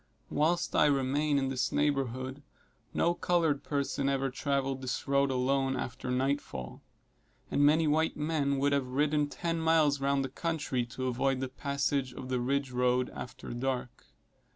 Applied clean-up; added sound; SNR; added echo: none; none; none; none.